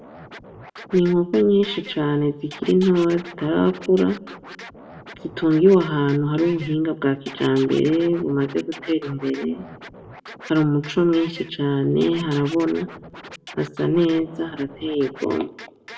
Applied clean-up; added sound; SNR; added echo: none; Scratching (performance technique); 19 dB; reverberation time 0.7 s.